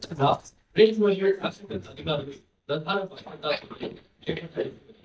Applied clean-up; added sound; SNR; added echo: neural mask model DeepFilterNet 3.